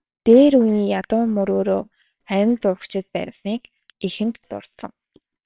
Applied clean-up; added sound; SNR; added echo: neural separator model SepFormer WHAMR!.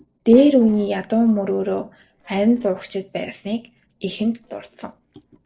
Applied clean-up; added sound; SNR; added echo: neural separator model SepFormer DNS4.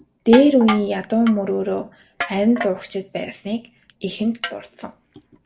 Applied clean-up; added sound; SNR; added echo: none; Crushing; 13 dB; reverberation time 0.3 s.